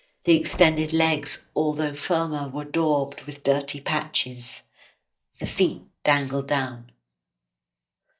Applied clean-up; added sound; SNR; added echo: neural mask model DeepFilterNet 3.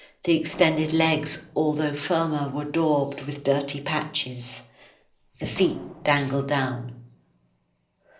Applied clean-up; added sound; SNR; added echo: neural separator model SepFormer DNS4.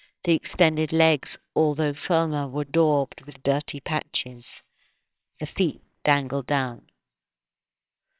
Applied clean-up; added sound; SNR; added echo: neural separator model SepFormer WHAMR!.